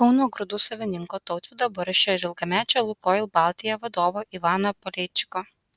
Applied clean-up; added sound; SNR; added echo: none; none; none; none.